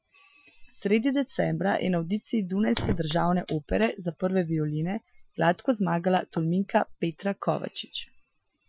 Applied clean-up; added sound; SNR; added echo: classical method Wiener filter.